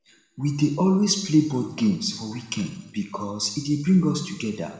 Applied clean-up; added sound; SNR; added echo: none; none; none; reverberation time 0.9 s.